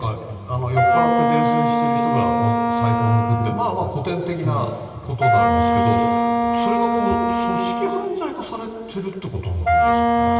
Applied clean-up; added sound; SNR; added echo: none; Wind instrument, woodwind instrument; -4 dB; reverberation time 2.5 s.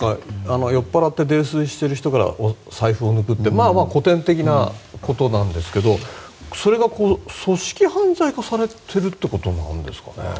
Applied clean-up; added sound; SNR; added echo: none; none; none; none.